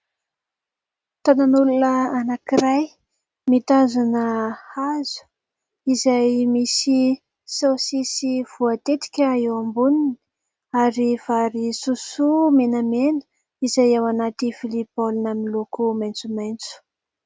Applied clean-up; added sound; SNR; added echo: none; none; none; none.